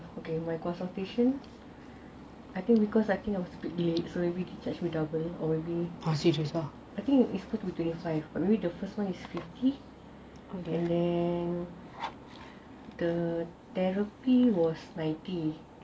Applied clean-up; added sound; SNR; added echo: none; none; none; none.